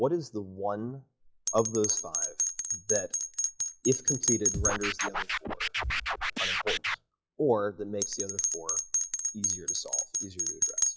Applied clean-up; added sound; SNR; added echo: classical method log-MMSE.